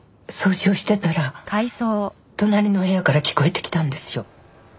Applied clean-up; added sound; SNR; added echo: none; none; none; none.